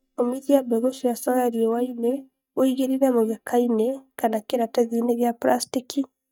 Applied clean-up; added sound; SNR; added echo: neural mask model DeepFilterNet 3.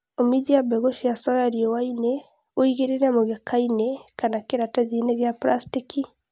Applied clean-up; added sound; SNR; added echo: none; none; none; none.